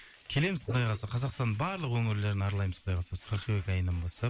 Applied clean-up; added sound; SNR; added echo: neural mask model Resemble Enhance denoiser.